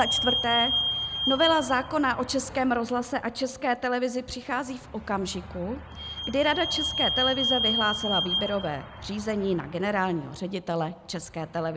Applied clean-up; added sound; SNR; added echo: none; Squeak / Vehicle; 4 dB; none.